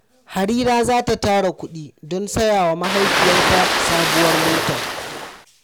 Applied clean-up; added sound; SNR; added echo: none; Ocean; -2 dB; none.